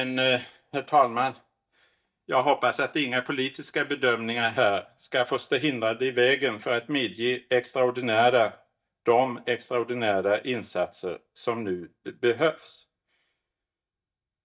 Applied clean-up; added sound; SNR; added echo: neural mask model DeepFilterNet 3.